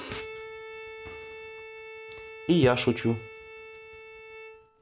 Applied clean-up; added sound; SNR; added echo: none; Bowed string instrument; 12 dB; none.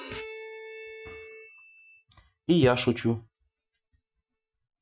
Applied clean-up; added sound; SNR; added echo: classical method Wiener filter.